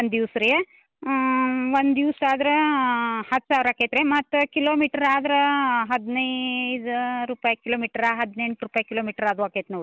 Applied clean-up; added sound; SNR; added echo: none; none; none; none.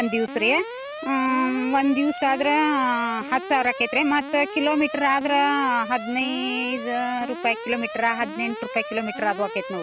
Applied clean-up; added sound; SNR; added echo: none; Alarm; 11 dB; none.